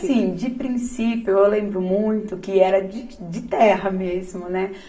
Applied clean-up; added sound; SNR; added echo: none; none; none; reverberation time 0.6 s.